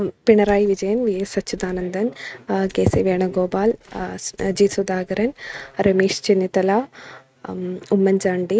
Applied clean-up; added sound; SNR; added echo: neural mask model RNNoise.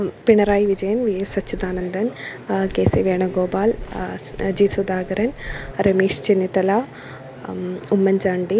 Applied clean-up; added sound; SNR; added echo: none; Keys jangling; 17 dB; none.